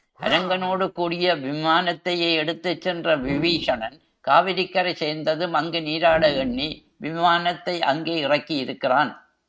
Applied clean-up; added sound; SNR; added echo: neural mask model RNNoise.